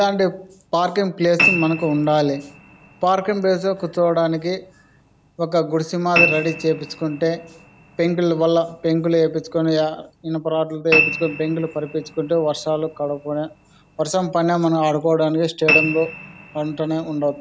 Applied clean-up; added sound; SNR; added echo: none; Piano; 7 dB; none.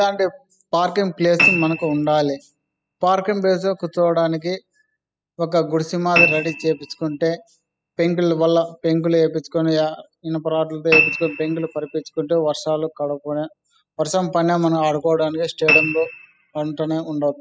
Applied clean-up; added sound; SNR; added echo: classical method spectral subtraction.